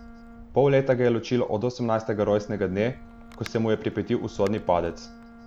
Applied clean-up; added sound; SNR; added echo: none; Wind + Bowed string instrument; 20 dB; none.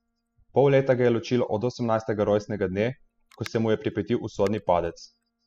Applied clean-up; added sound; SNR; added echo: classical method spectral subtraction.